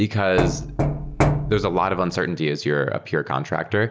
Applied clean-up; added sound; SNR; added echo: none; Knock; 1 dB; none.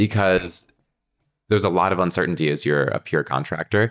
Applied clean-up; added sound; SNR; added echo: neural mask model DeepFilterNet 3.